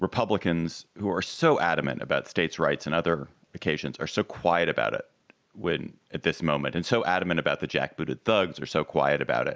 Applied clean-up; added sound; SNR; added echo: none; none; none; none.